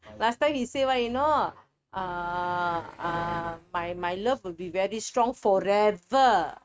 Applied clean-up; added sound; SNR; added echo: neural mask model RNNoise.